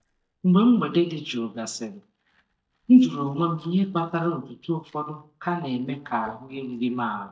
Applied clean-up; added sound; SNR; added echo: neural mask model DeepFilterNet 3.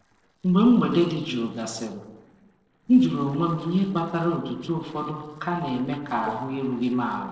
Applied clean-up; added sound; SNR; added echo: neural separator model SepFormer DNS4.